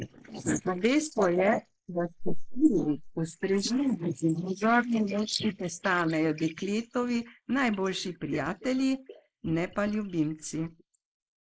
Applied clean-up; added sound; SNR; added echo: neural mask model Resemble Enhance denoiser.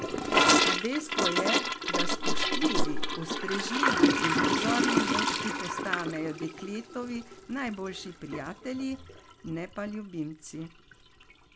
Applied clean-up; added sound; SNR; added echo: none; Toilet flush / Gurgling; -3 dB; none.